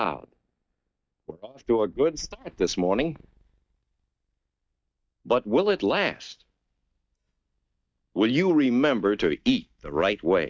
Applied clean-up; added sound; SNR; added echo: neural mask model DeepFilterNet 3.